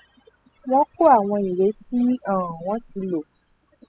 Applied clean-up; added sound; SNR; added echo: classical method spectral subtraction.